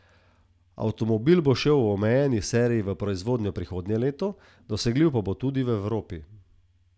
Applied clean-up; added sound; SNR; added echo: none; none; none; none.